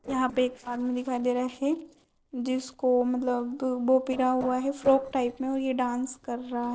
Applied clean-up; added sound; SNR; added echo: neural separator model SepFormer DNS4.